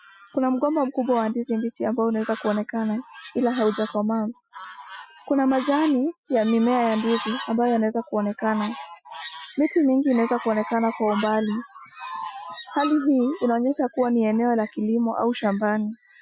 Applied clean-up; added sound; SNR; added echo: classical method Wiener filter.